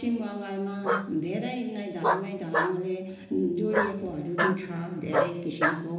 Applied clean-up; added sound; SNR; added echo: none; Bark; 1 dB; reverberation time 1.0 s.